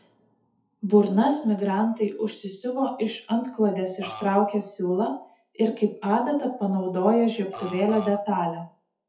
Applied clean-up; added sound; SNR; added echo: classical method WPE with log-MMSE.